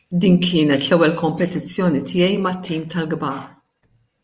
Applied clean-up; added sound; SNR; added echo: neural separator model SepFormer DNS4.